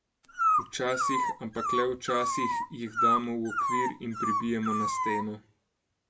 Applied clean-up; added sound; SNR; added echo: none; Dog; -4 dB; none.